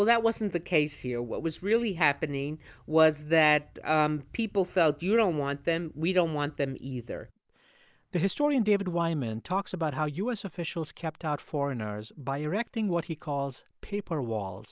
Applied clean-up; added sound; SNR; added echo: none; none; none; none.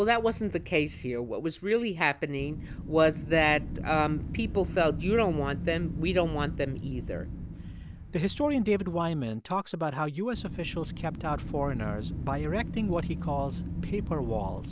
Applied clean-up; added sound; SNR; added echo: none; Wind; 7 dB; none.